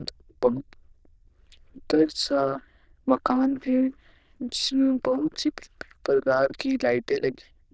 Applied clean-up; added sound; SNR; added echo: neural diffusion model UNIVERSE++.